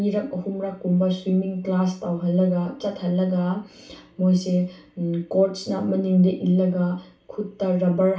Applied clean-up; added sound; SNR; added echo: none; none; none; reverberation time 0.2 s.